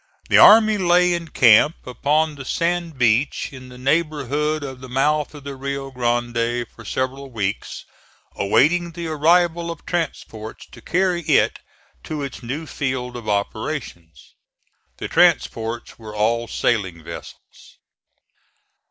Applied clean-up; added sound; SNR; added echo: none; none; none; none.